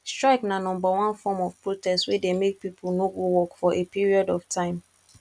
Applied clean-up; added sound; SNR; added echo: none; none; none; none.